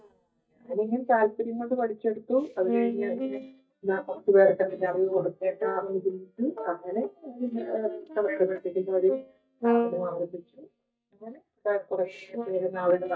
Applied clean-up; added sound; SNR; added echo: neural mask model DeepFilterNet 3.